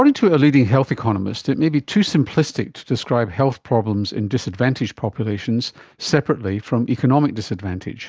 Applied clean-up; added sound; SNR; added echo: none; none; none; none.